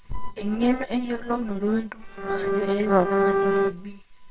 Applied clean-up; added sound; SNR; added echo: neural separator model SepFormer WHAMR!.